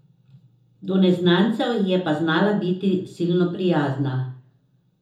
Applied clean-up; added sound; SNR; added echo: none; none; none; reverberation time 1.0 s.